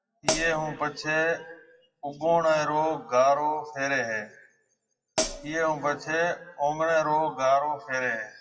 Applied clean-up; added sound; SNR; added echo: classical method WPE with log-MMSE.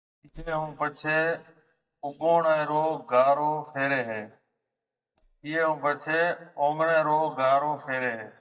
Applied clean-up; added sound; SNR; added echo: neural mask model DeepFilterNet 3.